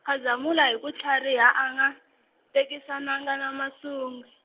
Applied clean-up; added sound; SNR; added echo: none; none; none; none.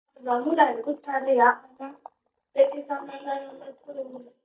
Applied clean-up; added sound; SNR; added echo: neural mask model DeepFilterNet 3.